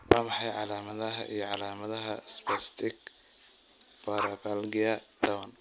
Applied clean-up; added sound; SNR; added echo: none; Dog; 11 dB; none.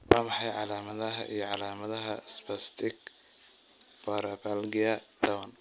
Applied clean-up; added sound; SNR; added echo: none; none; none; none.